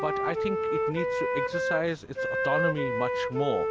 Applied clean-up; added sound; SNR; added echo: none; Wind instrument, woodwind instrument; -3 dB; none.